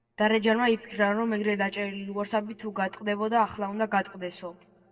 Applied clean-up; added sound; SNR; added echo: neural separator model SepFormer DNS4.